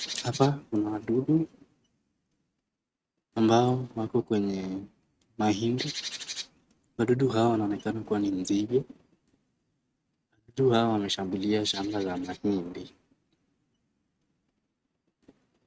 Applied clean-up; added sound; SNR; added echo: neural mask model RNNoise.